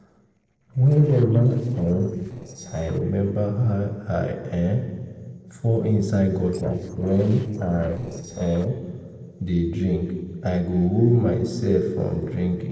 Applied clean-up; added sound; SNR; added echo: neural separator model SepFormer DNS4.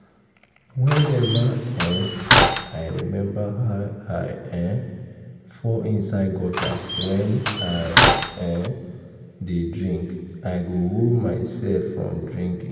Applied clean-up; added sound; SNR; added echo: none; Slam; -3 dB; reverberation time 2.0 s.